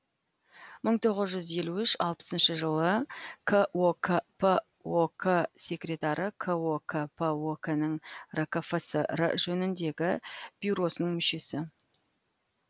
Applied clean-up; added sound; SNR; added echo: none; none; none; none.